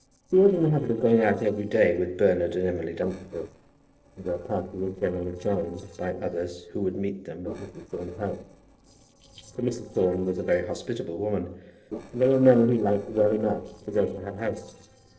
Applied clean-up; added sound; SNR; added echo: neural separator model SepFormer DNS4.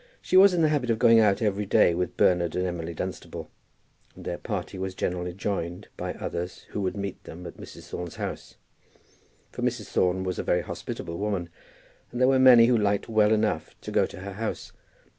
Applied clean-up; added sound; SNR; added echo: none; none; none; none.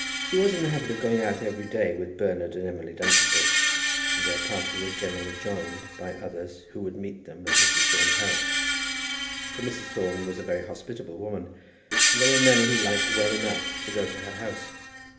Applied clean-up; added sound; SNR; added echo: none; Screech; -3 dB; reverberation time 0.8 s.